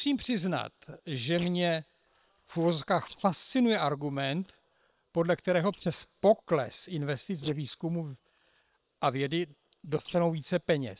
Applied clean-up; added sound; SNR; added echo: neural separator model SepFormer WHAM!.